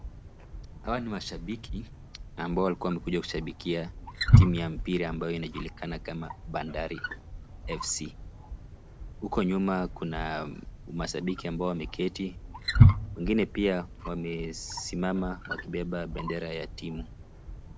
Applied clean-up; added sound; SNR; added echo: none; Wild animals; -3 dB; none.